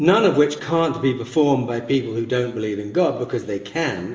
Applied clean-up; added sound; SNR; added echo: none; none; none; reverberation time 1.6 s.